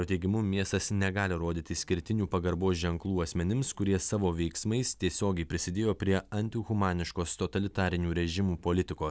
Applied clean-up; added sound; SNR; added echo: none; none; none; none.